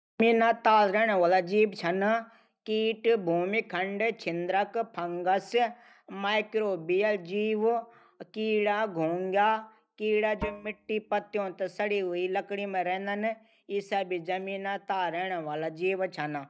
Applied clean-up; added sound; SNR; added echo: neural mask model DeepFilterNet 3.